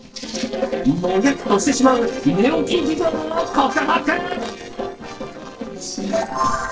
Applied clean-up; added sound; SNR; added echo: neural separator model SepFormer DNS4.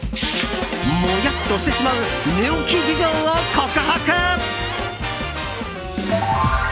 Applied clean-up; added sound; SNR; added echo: none; none; none; none.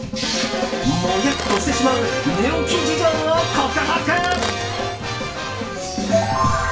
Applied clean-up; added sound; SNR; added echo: none; Crack; 16 dB; reverberation time 0.3 s.